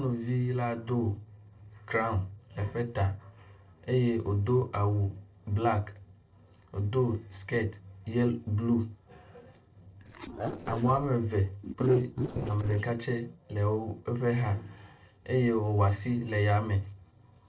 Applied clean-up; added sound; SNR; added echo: neural separator model SepFormer DNS4.